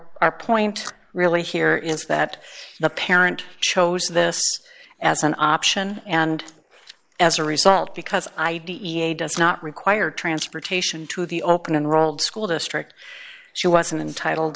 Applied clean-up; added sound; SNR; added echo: neural mask model Resemble Enhance denoiser.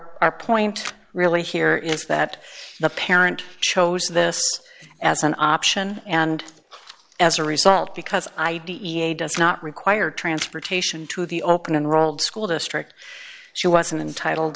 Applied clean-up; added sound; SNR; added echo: none; Camera; 16 dB; none.